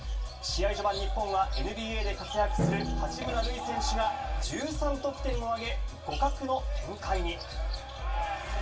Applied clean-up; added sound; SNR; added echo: none; Drum; 11 dB; reverberation time 0.2 s.